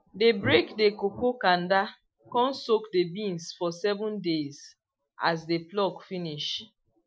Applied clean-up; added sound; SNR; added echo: classical method Wiener filter.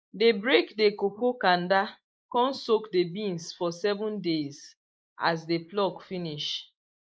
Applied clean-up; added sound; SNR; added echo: neural mask model Resemble Enhance denoiser.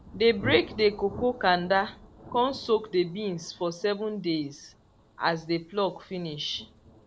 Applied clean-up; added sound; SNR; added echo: none; Thunder; 16 dB; none.